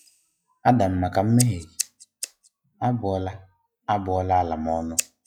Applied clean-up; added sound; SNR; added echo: classical method log-MMSE.